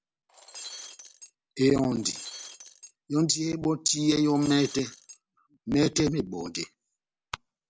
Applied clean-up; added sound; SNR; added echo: none; Shatter; 16 dB; none.